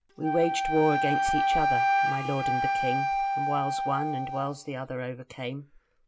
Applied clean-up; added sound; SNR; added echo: none; Wind instrument, woodwind instrument; -3 dB; none.